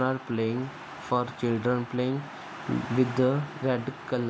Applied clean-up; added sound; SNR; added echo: none; none; none; none.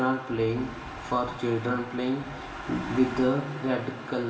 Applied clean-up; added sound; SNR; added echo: none; Wind; 18 dB; reverberation time 1.0 s.